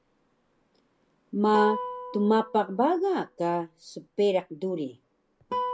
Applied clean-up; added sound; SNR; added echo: none; Guitar; 10 dB; none.